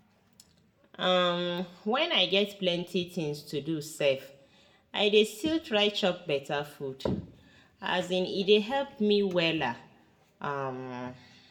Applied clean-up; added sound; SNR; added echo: none; none; none; reverberation time 0.5 s.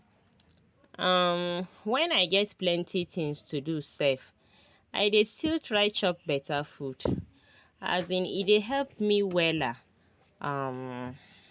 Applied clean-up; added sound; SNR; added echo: none; none; none; none.